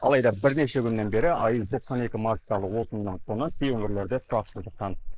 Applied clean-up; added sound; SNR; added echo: neural mask model Resemble Enhance denoiser.